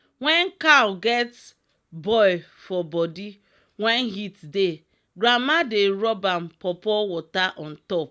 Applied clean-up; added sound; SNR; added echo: none; none; none; none.